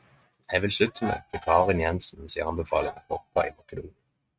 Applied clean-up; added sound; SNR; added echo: neural mask model RNNoise.